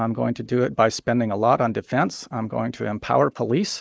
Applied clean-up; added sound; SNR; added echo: neural mask model Resemble Enhance denoiser.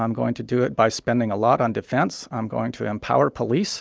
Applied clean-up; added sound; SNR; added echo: none; none; none; none.